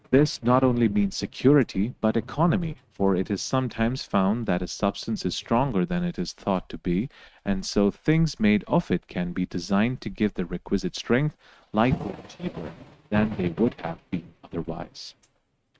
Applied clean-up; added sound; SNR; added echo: neural mask model RNNoise.